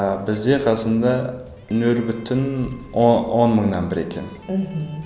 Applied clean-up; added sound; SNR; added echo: none; none; none; none.